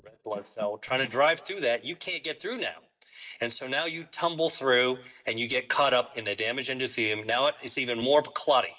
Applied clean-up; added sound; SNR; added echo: neural mask model DeepFilterNet 3.